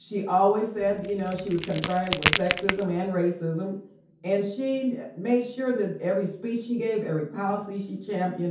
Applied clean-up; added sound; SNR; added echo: none; Crack; 3 dB; reverberation time 0.6 s.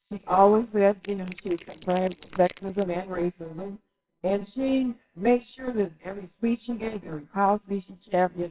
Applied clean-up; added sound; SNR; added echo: neural separator model SepFormer WHAMR!.